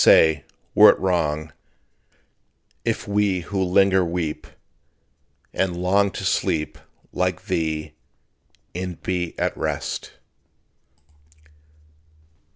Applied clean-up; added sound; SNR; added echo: none; none; none; none.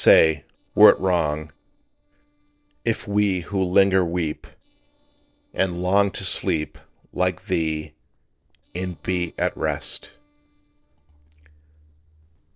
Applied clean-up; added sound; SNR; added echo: neural separator model SepFormer DNS4.